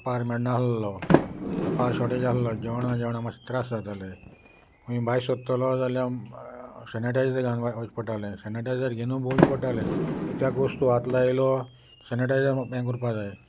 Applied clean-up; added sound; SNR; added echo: none; Sliding door; 0 dB; none.